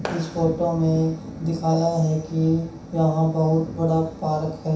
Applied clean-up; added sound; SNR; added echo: none; Clapping; 14 dB; reverberation time 0.7 s.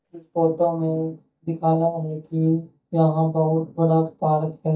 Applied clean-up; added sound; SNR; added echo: neural mask model DeepFilterNet 3.